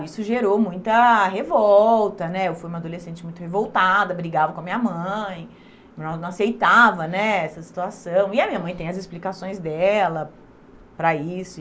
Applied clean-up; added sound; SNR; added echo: none; none; none; none.